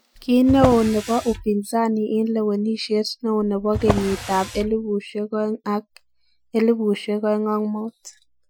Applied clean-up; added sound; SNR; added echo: classical method Wiener filter.